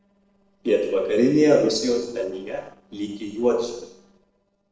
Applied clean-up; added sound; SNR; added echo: neural separator model SepFormer DNS4.